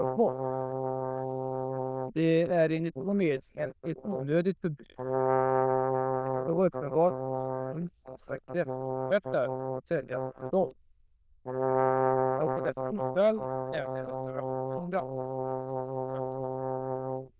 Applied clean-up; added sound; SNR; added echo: neural diffusion model UNIVERSE++.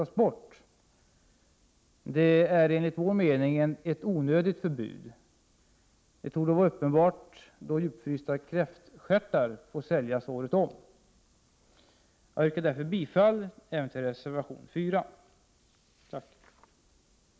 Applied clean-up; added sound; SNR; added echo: none; none; none; none.